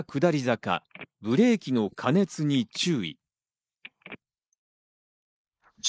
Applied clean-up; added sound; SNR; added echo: neural mask model Resemble Enhance denoiser.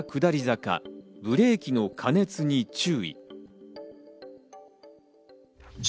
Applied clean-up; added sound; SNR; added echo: none; none; none; none.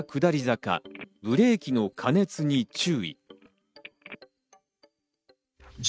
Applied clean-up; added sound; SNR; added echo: neural mask model RNNoise.